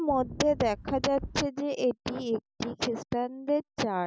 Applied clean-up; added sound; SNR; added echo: none; Wind; 12 dB; none.